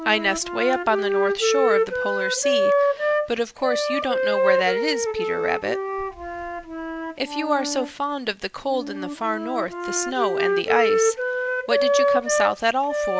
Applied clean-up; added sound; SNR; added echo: none; Wind instrument, woodwind instrument; -2 dB; none.